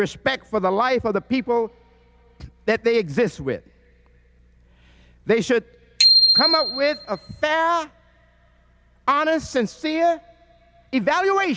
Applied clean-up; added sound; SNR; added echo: none; Bicycle bell; -2 dB; none.